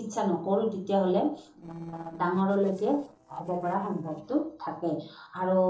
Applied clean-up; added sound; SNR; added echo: neural separator model SepFormer DNS4.